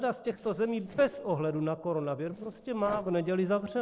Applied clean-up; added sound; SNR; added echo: neural separator model SepFormer DNS4.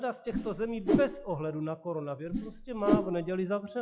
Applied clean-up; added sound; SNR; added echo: classical method log-MMSE.